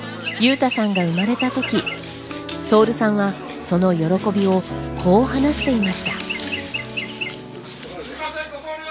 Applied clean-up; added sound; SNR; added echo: none; Chirp, tweet; 9 dB; none.